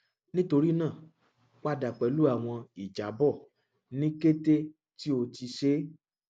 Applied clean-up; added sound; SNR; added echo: none; none; none; none.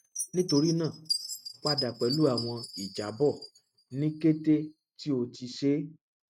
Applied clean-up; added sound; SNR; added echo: neural mask model RNNoise.